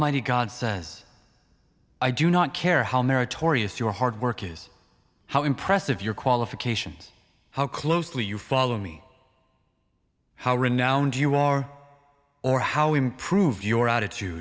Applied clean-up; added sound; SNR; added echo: none; none; none; none.